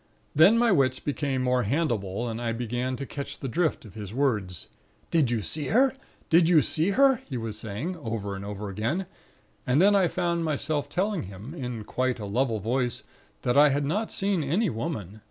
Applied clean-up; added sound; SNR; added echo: none; none; none; none.